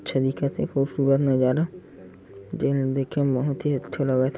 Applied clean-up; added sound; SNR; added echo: none; none; none; none.